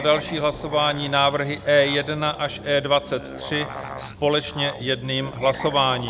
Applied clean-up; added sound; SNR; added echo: none; Musical instrument; 13 dB; none.